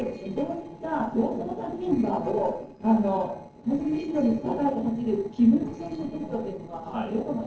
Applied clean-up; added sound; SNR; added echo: neural separator model SepFormer DNS4.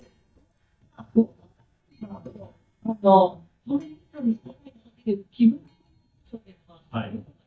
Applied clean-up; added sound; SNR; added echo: neural mask model DeepFilterNet 3.